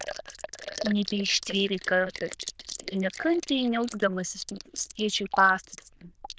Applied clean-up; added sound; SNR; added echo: neural diffusion model UNIVERSE++.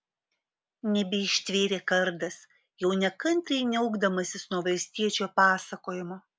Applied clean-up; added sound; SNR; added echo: none; none; none; none.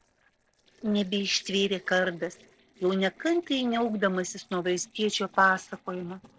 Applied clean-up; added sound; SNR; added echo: neural separator model SepFormer DNS4.